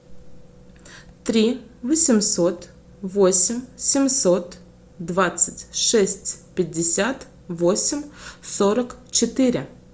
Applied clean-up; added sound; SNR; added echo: none; none; none; none.